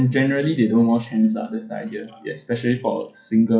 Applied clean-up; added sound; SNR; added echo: classical method WPE with log-MMSE.